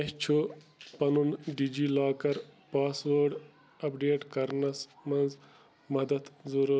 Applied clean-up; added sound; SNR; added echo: none; none; none; none.